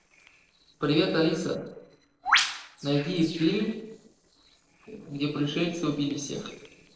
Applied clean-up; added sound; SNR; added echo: neural separator model SepFormer DNS4.